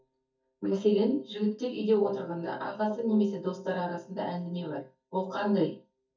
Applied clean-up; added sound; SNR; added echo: neural mask model DeepFilterNet 3.